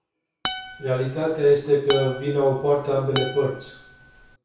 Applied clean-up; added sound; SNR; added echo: none; Acoustic guitar; 11 dB; reverberation time 0.6 s.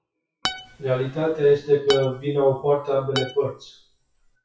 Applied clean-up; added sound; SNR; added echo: classical method WPE with log-MMSE.